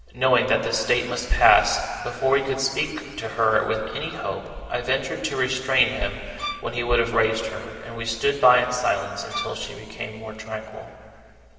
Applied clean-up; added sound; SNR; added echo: none; Bowed string instrument; 10 dB; reverberation time 2.7 s.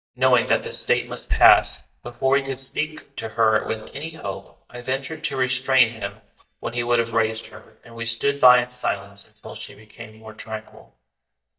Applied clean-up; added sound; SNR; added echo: neural mask model DeepFilterNet 3.